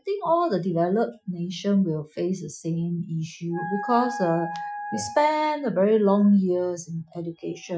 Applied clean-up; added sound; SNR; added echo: classical method Wiener filter.